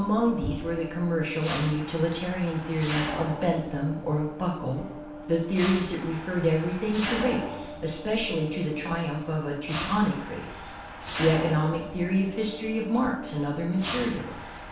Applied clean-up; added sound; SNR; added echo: none; Mechanisms; 8 dB; reverberation time 0.7 s.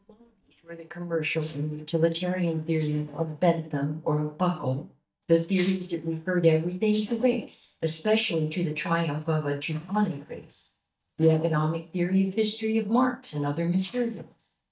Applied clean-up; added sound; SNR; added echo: neural mask model DeepFilterNet 3.